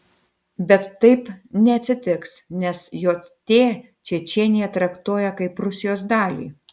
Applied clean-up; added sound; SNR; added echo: none; none; none; none.